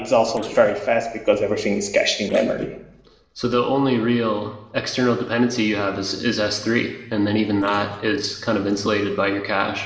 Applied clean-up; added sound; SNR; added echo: neural separator model SepFormer DNS4.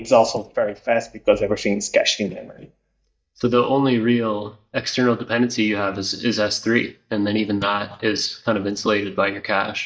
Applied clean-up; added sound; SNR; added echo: neural mask model DeepFilterNet 3.